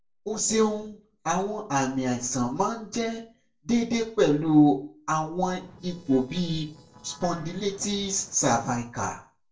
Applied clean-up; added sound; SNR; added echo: neural separator model SepFormer DNS4.